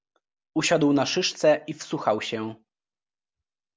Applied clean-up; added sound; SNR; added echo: none; none; none; none.